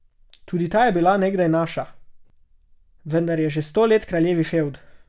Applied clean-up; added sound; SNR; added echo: none; none; none; none.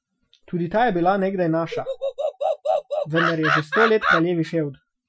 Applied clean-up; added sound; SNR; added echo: classical method Wiener filter.